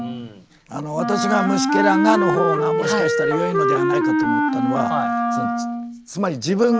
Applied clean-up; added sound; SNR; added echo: none; Wind instrument, woodwind instrument; -2 dB; none.